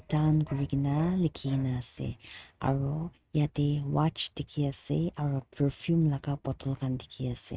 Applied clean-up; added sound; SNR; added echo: neural mask model RNNoise.